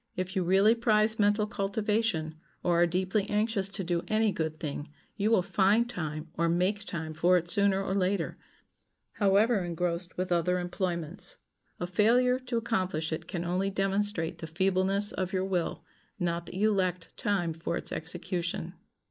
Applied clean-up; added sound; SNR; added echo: neural mask model Resemble Enhance denoiser.